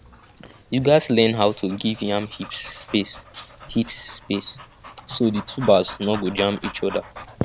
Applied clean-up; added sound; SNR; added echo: none; Dog; 17 dB; none.